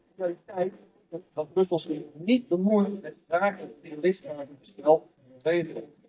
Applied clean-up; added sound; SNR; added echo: neural mask model DeepFilterNet 3.